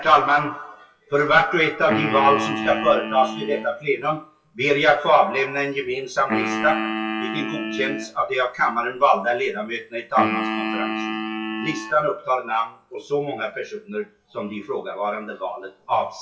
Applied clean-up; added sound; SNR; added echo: classical method WPE with log-MMSE.